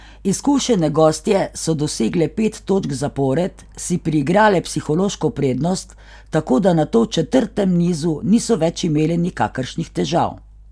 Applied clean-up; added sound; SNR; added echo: none; none; none; none.